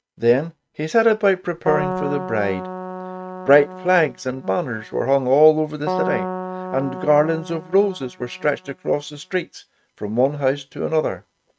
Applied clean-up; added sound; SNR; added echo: neural mask model RNNoise.